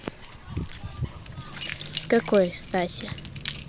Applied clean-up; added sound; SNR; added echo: none; Keys jangling; 13 dB; none.